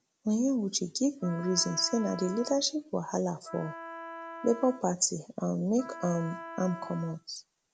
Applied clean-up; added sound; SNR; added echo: none; Wind instrument, woodwind instrument; 13 dB; none.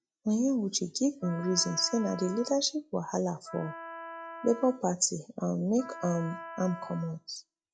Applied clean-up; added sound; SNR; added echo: classical method log-MMSE.